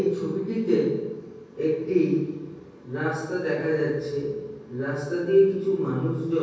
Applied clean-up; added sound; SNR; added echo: none; none; none; reverberation time 1.3 s.